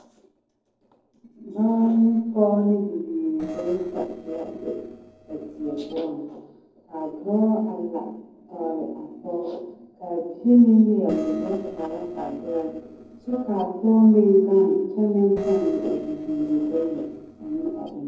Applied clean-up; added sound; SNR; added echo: neural separator model SepFormer DNS4.